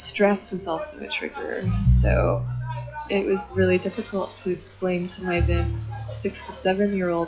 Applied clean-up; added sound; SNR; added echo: classical method log-MMSE.